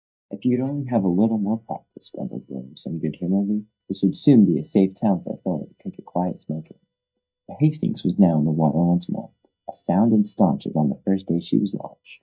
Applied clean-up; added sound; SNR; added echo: neural mask model DeepFilterNet 3.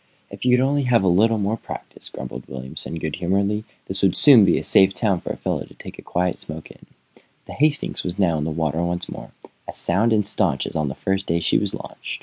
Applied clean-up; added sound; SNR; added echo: none; none; none; none.